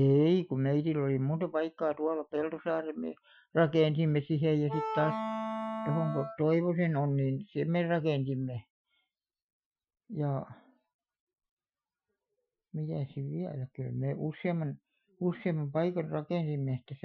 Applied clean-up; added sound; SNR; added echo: classical method Wiener filter.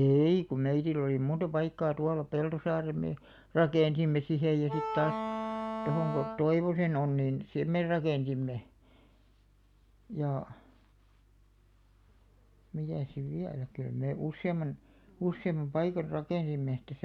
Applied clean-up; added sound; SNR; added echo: none; Wind instrument, woodwind instrument; 5 dB; none.